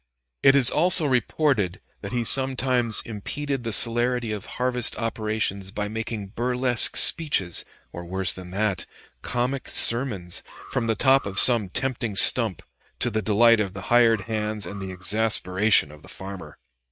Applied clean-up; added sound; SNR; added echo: neural mask model RNNoise.